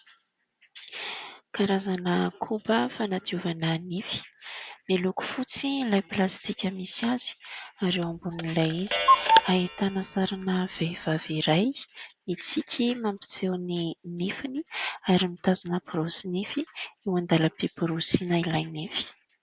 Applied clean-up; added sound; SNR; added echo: none; Clock; -1 dB; none.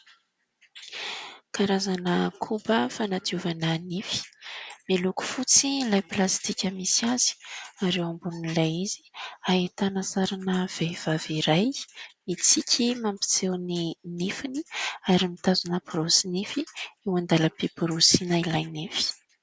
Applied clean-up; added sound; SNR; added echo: none; none; none; none.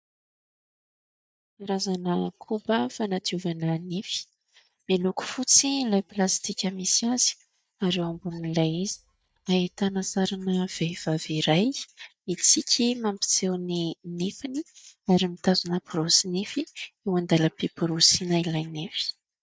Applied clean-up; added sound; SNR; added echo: neural mask model DeepFilterNet 3.